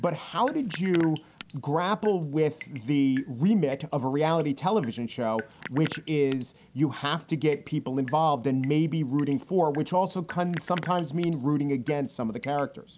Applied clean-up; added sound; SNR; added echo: none; Drip; 19 dB; none.